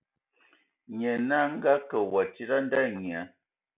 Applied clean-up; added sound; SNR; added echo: none; none; none; none.